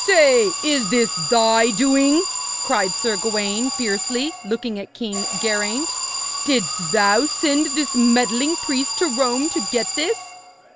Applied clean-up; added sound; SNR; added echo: none; Alarm; 5 dB; none.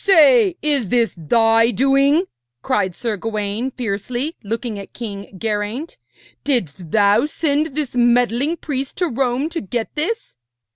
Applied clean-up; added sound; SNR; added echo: none; none; none; none.